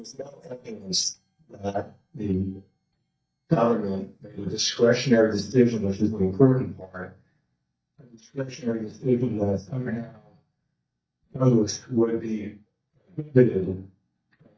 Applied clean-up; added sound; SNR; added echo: neural mask model DeepFilterNet 3.